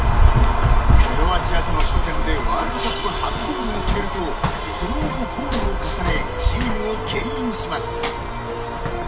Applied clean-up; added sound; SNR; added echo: none; Run; -4 dB; reverberation time 2.5 s.